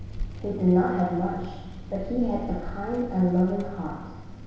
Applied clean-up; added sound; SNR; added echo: none; Rain; 11 dB; reverberation time 1.1 s.